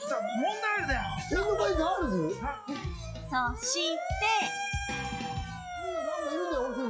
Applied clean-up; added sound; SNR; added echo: classical method log-MMSE.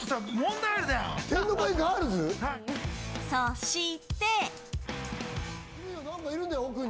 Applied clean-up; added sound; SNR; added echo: none; none; none; none.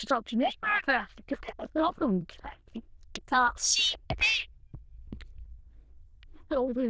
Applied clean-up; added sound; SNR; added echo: neural diffusion model UNIVERSE++.